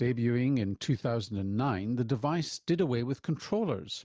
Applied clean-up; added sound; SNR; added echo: none; none; none; none.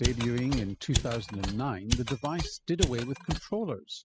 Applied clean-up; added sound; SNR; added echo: classical method spectral subtraction.